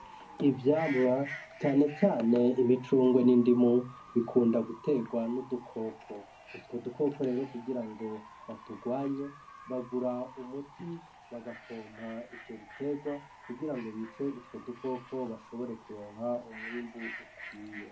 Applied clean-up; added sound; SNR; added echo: none; Bird / Fowl; 18 dB; reverberation time 0.4 s.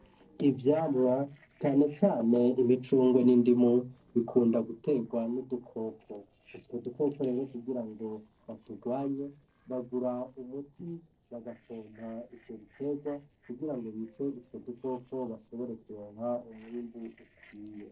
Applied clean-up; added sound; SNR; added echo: neural separator model SepFormer DNS4.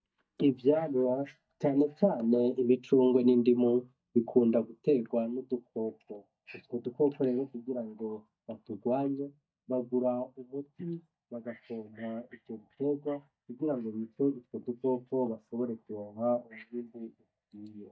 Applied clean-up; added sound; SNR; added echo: neural mask model DeepFilterNet 3.